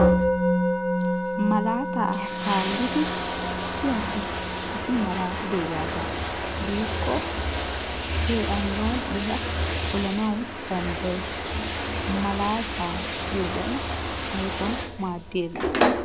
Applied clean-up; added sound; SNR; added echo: none; Musical instrument + Bathtub (filling or washing); -4 dB; none.